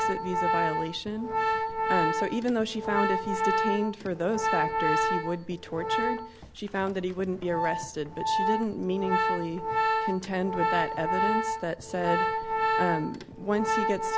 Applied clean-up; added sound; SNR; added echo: none; Organ; -2 dB; none.